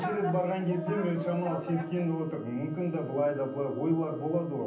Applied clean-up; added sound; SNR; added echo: none; Bowed string instrument; 17 dB; reverberation time 0.6 s.